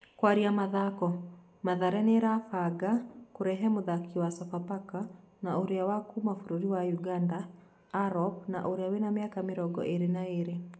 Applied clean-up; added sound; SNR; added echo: none; none; none; none.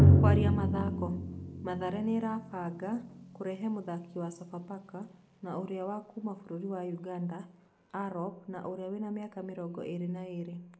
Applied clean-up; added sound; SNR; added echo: none; Drum; -5 dB; none.